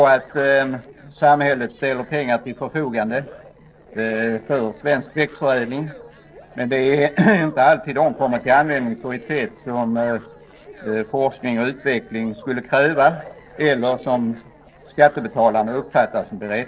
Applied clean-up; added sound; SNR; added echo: neural separator model SepFormer DNS4.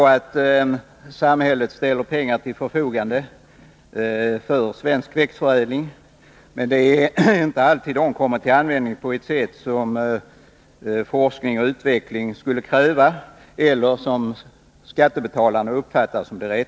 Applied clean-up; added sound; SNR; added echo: none; none; none; none.